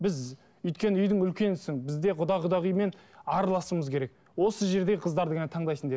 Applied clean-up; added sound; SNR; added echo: none; none; none; none.